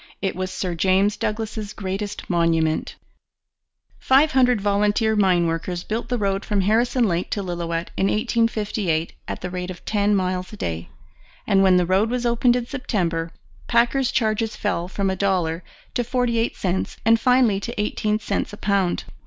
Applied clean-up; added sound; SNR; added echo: none; none; none; none.